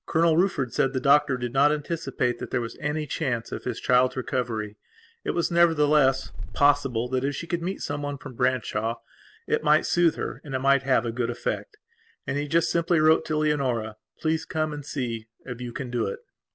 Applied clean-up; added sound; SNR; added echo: none; Bird; 7 dB; none.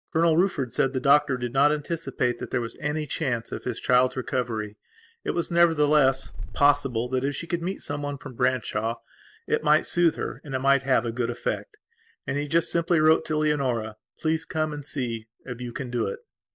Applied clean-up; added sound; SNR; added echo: neural mask model DeepFilterNet 3.